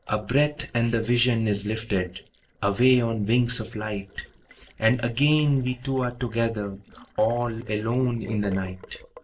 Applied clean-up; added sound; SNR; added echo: neural separator model SepFormer DNS4.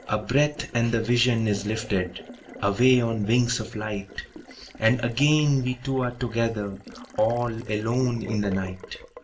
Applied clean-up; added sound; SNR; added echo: none; Water tap, faucet; 18 dB; reverberation time 0.3 s.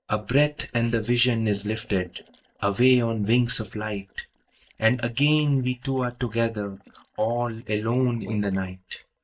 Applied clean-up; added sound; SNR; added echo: neural mask model DeepFilterNet 3.